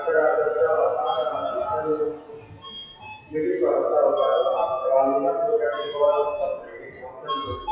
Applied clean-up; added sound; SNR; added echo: classical method WPE with log-MMSE.